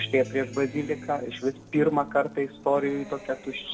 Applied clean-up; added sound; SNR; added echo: none; Acoustic guitar; 15 dB; reverberation time 1.9 s.